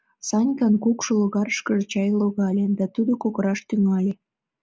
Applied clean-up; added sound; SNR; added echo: none; none; none; none.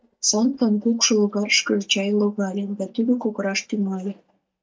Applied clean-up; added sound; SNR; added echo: neural mask model DeepFilterNet 3.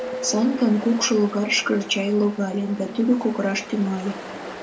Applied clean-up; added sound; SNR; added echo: none; Ocean; 12 dB; reverberation time 0.2 s.